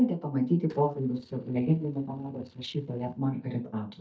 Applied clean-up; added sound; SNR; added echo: neural mask model DeepFilterNet 3.